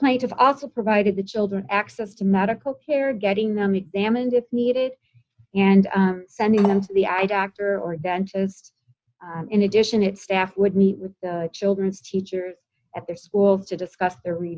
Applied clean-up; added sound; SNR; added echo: neural mask model RNNoise.